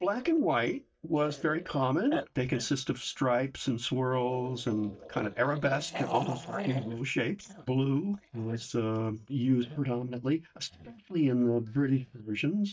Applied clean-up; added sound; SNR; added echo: neural mask model DeepFilterNet 3.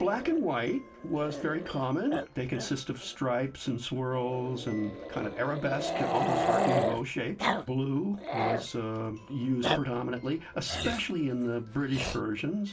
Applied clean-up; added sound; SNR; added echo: none; Growling; 4 dB; reverberation time 0.2 s.